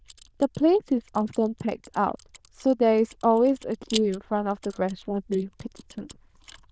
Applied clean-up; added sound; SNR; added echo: neural diffusion model UNIVERSE++.